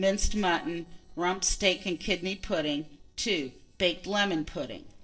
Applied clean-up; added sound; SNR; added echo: neural separator model SepFormer DNS4.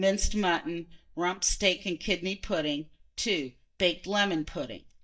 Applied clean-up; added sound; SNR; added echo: neural mask model DeepFilterNet 3.